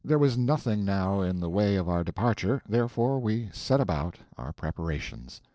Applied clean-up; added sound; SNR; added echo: neural separator model SepFormer DNS4.